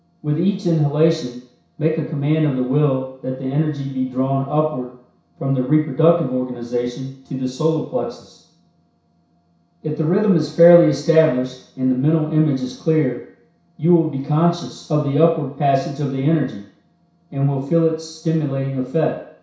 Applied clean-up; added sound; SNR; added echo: none; none; none; reverberation time 0.6 s.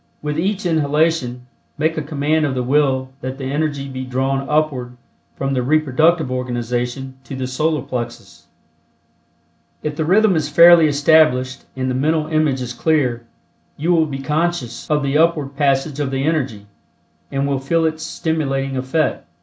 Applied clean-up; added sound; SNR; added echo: none; none; none; none.